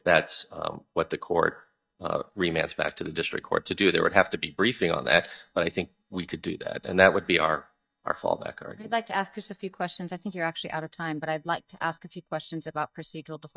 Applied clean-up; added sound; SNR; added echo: neural mask model DeepFilterNet 3.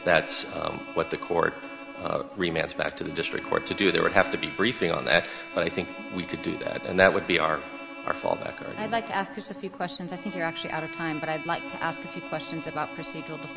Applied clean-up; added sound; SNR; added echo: none; Bowed string instrument + Bowed string instrument; 11 dB; none.